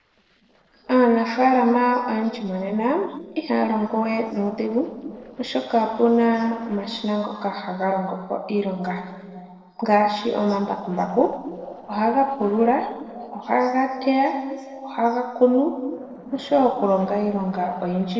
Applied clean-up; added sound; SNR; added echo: neural separator model SepFormer DNS4.